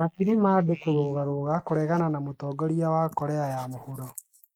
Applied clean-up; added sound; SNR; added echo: neural mask model Resemble Enhance denoiser.